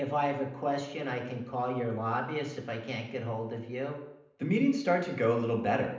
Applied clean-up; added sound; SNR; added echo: none; none; none; reverberation time 0.8 s.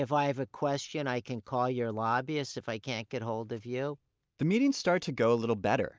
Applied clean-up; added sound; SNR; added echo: none; none; none; none.